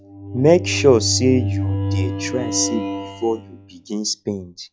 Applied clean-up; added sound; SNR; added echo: classical method log-MMSE.